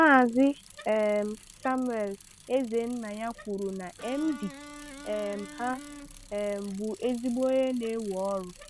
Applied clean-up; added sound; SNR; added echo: none; Bicycle + Electric guitar; 18 dB; none.